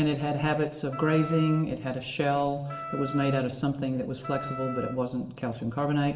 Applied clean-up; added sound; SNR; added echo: none; Wind instrument, woodwind instrument; 12 dB; reverberation time 1.9 s.